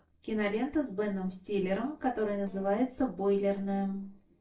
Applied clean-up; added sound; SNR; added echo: neural separator model SepFormer DNS4.